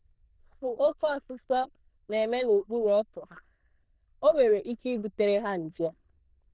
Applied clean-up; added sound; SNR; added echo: neural diffusion model UNIVERSE++.